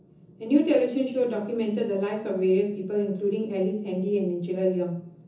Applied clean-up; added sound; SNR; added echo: none; none; none; reverberation time 0.6 s.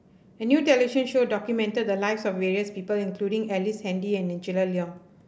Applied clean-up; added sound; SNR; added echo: none; none; none; none.